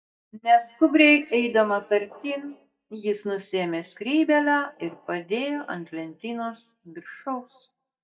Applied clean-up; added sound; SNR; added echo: neural mask model DeepFilterNet 3.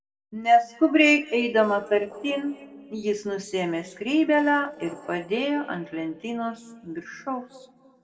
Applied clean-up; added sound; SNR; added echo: neural separator model SepFormer DNS4.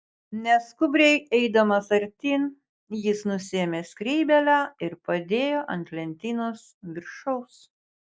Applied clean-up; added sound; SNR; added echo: none; none; none; none.